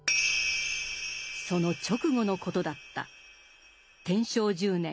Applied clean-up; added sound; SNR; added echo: none; none; none; none.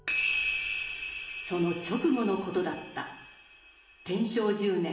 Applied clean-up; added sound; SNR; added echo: none; none; none; reverberation time 0.8 s.